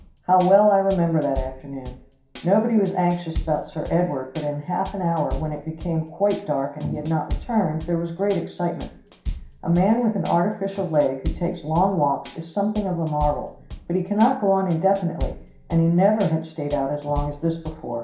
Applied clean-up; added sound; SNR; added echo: none; Drum kit; 12 dB; reverberation time 0.5 s.